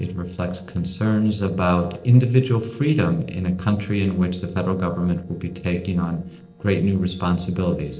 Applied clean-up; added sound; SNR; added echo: neural separator model SepFormer DNS4.